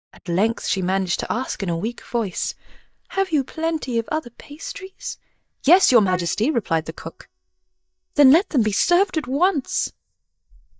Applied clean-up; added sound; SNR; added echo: neural mask model DeepFilterNet 3.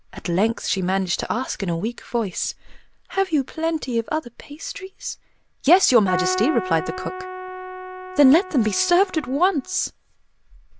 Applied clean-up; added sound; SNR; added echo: none; Keyboard (musical); 8 dB; none.